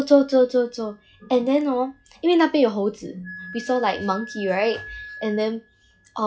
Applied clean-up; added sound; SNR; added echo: classical method log-MMSE.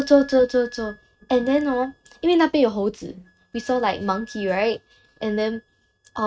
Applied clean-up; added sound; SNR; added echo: neural mask model RNNoise.